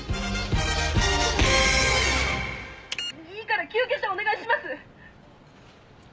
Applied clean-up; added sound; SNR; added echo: none; none; none; none.